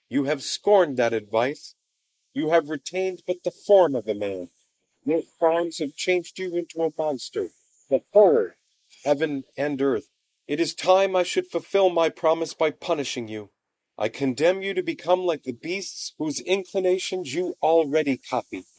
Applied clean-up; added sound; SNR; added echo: neural mask model Resemble Enhance denoiser.